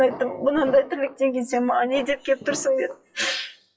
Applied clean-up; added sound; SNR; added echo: classical method WPE with log-MMSE.